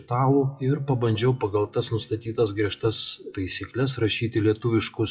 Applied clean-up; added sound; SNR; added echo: classical method WPE with log-MMSE.